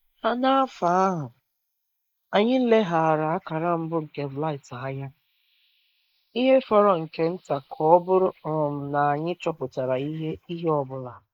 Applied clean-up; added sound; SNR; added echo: neural mask model Resemble Enhance denoiser.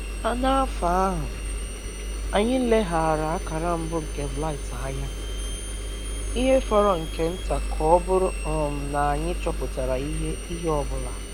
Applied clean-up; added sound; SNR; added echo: none; Engine; 4 dB; none.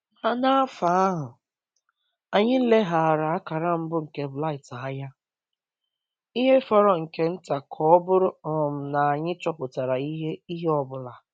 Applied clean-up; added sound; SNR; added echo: none; none; none; none.